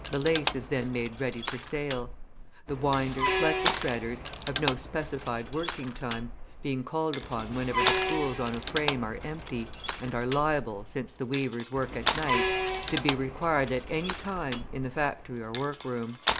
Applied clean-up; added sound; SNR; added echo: none; Crushing + Truck; 1 dB; none.